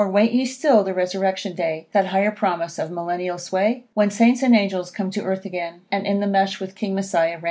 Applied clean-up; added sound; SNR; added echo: none; none; none; none.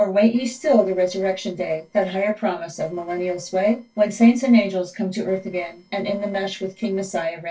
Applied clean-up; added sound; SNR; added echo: neural separator model SepFormer DNS4.